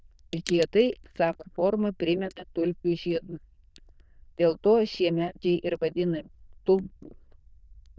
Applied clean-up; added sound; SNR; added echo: neural diffusion model UNIVERSE++.